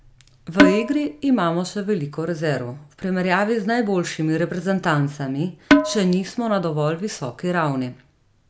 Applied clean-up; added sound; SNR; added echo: none; Percussion; -4 dB; none.